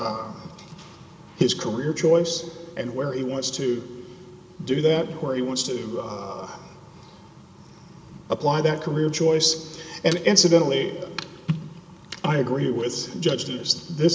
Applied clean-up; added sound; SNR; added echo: none; none; none; none.